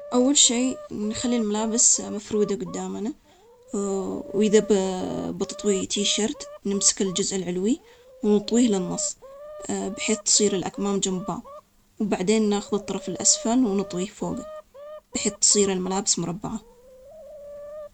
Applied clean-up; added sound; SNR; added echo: none; Chicken, rooster; 18 dB; none.